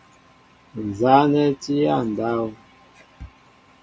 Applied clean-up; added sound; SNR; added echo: none; none; none; none.